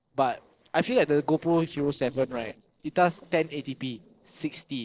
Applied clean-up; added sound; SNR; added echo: neural separator model SepFormer DNS4.